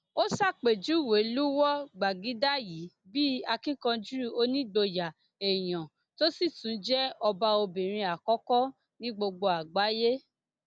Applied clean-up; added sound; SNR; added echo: none; none; none; none.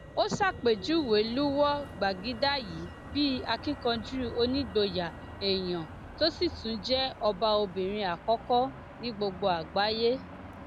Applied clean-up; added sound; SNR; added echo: none; Motor vehicle (road); 14 dB; none.